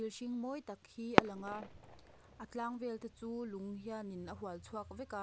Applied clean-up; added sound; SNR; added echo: none; Fireworks; -2 dB; none.